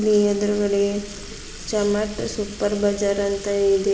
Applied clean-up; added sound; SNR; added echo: none; Sink (filling or washing) / Liquid; 18 dB; reverberation time 1.5 s.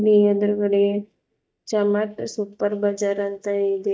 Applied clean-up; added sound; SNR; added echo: neural mask model DeepFilterNet 3.